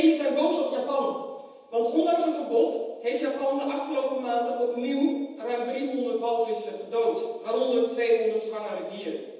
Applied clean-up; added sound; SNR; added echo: none; none; none; reverberation time 1.1 s.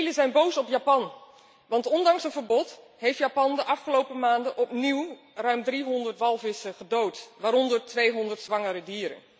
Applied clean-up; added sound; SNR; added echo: none; none; none; none.